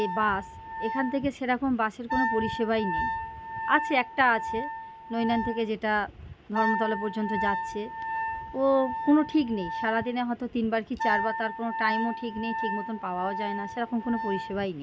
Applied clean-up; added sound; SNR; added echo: none; Wind instrument, woodwind instrument; 5 dB; none.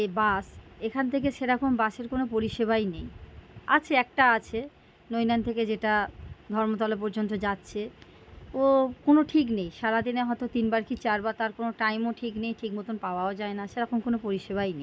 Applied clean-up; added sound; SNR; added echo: none; none; none; none.